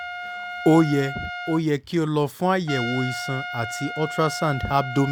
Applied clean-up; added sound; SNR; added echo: none; Trumpet; 9 dB; none.